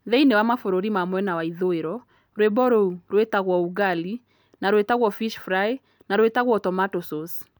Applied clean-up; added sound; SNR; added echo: none; none; none; none.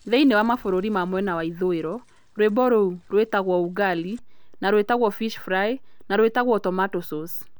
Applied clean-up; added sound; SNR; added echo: none; Mechanisms / Bicycle; 20 dB; none.